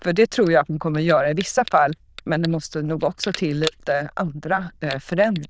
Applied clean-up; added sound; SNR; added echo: neural diffusion model UNIVERSE++.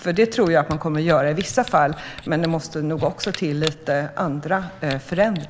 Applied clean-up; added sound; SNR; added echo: none; Camera; 17 dB; none.